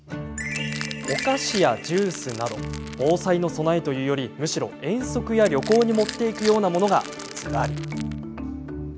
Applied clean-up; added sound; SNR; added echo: none; Crushing; 15 dB; none.